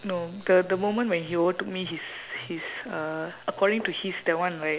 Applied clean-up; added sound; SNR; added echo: none; none; none; none.